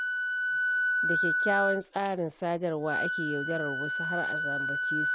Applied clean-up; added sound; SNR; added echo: none; Wind instrument, woodwind instrument; -3 dB; none.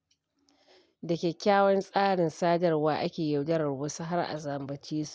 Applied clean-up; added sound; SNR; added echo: none; none; none; none.